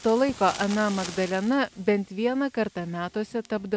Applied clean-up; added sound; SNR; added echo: none; Fire; 17 dB; none.